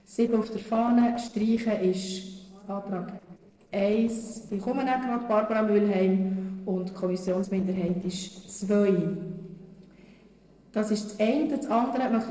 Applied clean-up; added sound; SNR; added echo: neural separator model SepFormer DNS4.